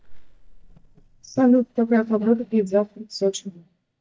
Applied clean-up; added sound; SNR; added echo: neural mask model DeepFilterNet 3.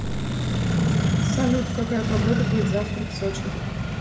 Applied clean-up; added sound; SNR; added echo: none; Accelerating, revving, vroom; -5 dB; reverberation time 0.7 s.